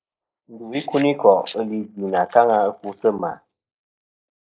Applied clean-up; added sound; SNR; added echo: neural mask model Resemble Enhance denoiser.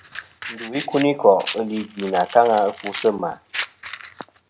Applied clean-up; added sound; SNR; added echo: none; Fire; 13 dB; none.